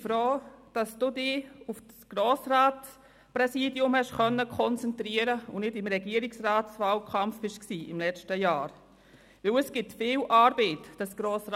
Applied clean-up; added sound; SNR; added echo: none; none; none; none.